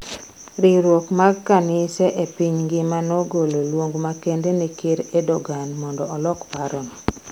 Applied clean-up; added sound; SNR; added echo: none; none; none; none.